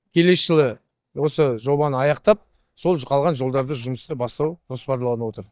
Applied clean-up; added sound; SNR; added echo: neural mask model DeepFilterNet 3.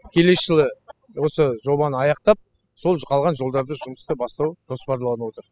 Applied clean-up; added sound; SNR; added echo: classical method spectral subtraction.